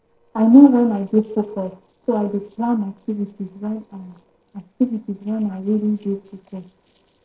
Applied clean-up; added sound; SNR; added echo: neural separator model SepFormer DNS4.